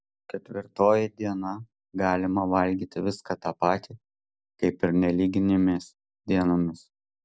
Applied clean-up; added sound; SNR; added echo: none; none; none; none.